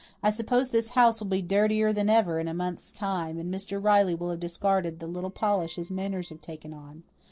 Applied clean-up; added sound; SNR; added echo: neural separator model SepFormer DNS4.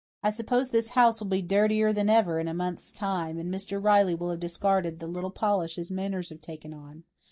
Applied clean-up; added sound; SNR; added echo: neural mask model DeepFilterNet 3.